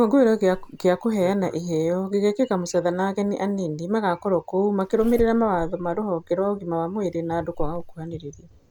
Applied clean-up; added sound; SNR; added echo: none; Zipper (clothing); 16 dB; none.